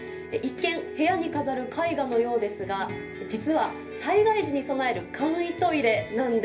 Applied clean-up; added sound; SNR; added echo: none; none; none; reverberation time 0.3 s.